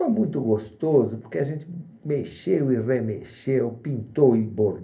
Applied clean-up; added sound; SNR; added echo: none; none; none; reverberation time 0.3 s.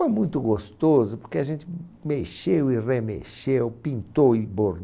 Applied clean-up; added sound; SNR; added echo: none; none; none; none.